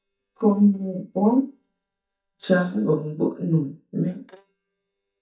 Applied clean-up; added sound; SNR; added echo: neural mask model DeepFilterNet 3.